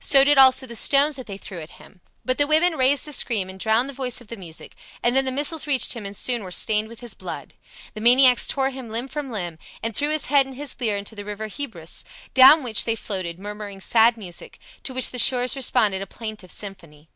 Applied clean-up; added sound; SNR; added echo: none; none; none; none.